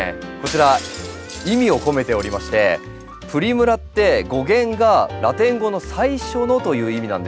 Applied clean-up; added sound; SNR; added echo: none; Shatter; 18 dB; none.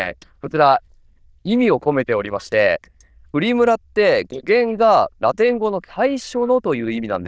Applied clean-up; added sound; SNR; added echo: neural diffusion model UNIVERSE++.